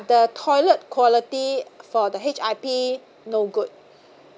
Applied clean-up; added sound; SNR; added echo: none; none; none; none.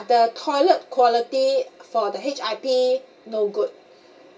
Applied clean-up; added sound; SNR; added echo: none; none; none; reverberation time 0.2 s.